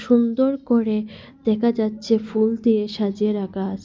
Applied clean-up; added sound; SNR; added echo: none; none; none; none.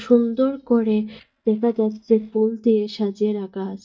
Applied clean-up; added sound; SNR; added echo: neural mask model DeepFilterNet 3.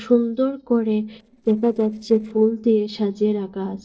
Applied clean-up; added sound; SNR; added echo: neural separator model SepFormer DNS4.